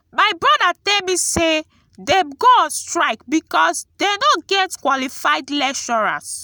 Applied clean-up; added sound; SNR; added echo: none; none; none; none.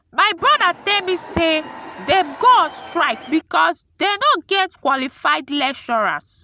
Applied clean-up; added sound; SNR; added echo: none; Crowd / Cheering; 17 dB; none.